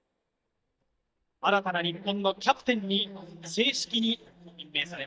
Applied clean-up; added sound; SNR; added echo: neural mask model DeepFilterNet 3.